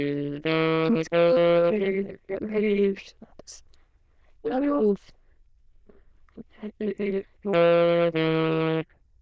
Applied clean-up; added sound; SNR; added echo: neural diffusion model UNIVERSE++.